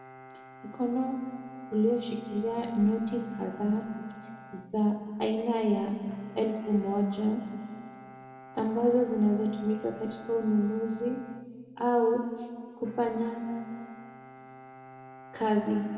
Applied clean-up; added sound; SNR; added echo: none; Bowed string instrument; 19 dB; reverberation time 2.0 s.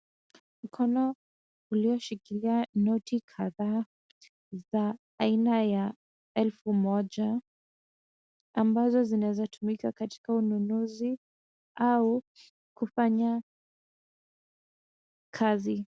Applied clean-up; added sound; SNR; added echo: none; none; none; none.